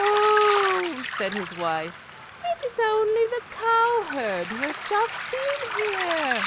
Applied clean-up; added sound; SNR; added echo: none; Waves, surf; 6 dB; none.